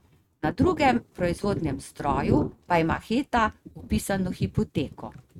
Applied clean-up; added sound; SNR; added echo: neural mask model RNNoise.